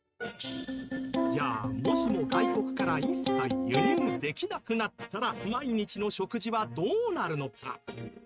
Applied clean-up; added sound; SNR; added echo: neural mask model RNNoise.